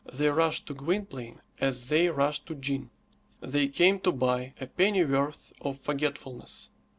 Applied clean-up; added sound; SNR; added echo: none; none; none; none.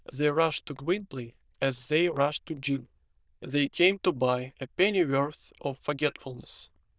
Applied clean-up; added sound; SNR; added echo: neural diffusion model UNIVERSE++.